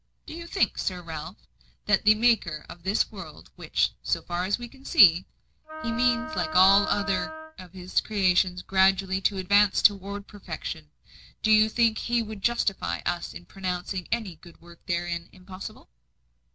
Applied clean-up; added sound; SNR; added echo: none; Wind instrument, woodwind instrument; 8 dB; none.